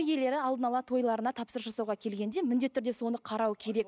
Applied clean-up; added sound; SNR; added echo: neural mask model Resemble Enhance denoiser.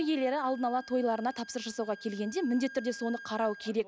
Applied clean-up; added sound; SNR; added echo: none; Wind instrument, woodwind instrument; 17 dB; none.